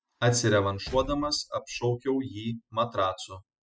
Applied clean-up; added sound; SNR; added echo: classical method spectral subtraction.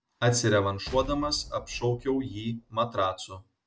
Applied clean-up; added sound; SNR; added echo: none; Explosion; 14 dB; none.